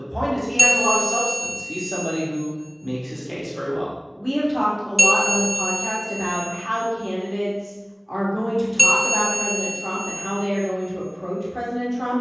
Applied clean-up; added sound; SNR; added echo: none; Bell; -1 dB; reverberation time 1.3 s.